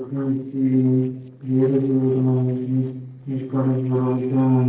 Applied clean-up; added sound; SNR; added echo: neural separator model SepFormer DNS4.